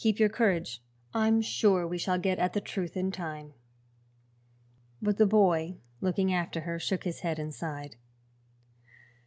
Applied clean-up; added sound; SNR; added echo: none; none; none; none.